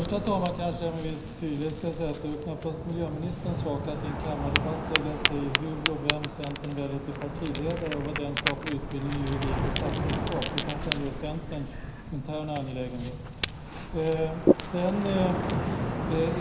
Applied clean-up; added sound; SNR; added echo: none; Ocean; 0 dB; reverberation time 0.9 s.